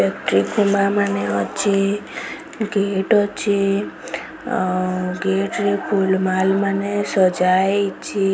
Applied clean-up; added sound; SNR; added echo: none; none; none; none.